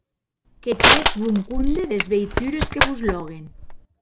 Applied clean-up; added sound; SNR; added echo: none; Crushing; -4 dB; none.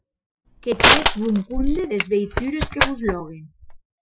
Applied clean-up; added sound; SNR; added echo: classical method Wiener filter.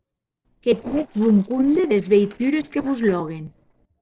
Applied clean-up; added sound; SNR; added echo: neural separator model SepFormer DNS4.